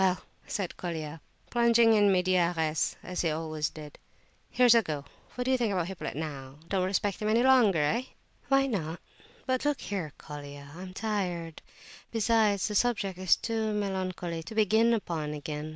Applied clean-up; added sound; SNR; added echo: none; none; none; none.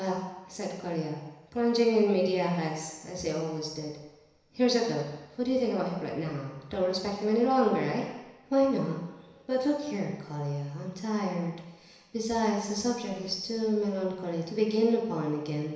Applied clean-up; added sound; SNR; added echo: none; none; none; reverberation time 1.0 s.